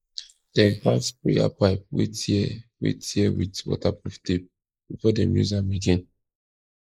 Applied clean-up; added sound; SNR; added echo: neural mask model Resemble Enhance denoiser.